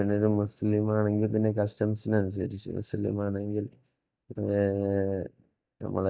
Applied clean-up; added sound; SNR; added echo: neural mask model DeepFilterNet 3.